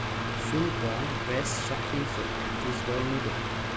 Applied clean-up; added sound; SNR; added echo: none; Mechanical fan; -3 dB; none.